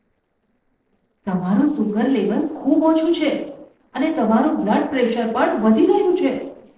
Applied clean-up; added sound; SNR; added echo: neural separator model SepFormer DNS4.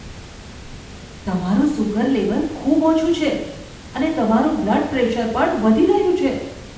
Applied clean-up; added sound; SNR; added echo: none; Water; 17 dB; reverberation time 0.8 s.